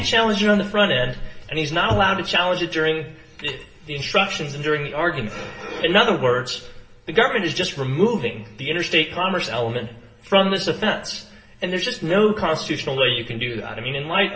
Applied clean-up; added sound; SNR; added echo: none; none; none; reverberation time 0.7 s.